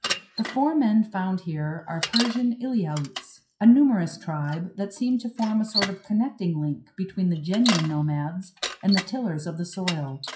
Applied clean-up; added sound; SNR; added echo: classical method WPE with log-MMSE.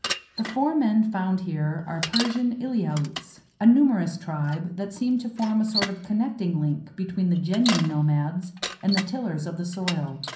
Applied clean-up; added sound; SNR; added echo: none; Bicycle; 11 dB; reverberation time 0.6 s.